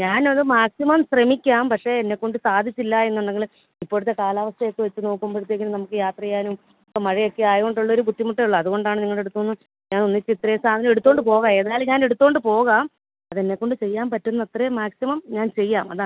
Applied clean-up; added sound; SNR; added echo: none; none; none; none.